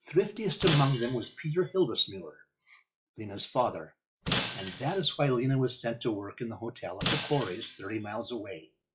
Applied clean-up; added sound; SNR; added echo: classical method log-MMSE.